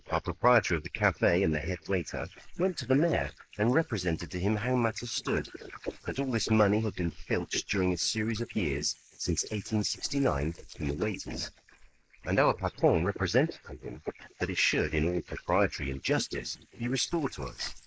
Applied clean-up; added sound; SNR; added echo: neural mask model Resemble Enhance denoiser.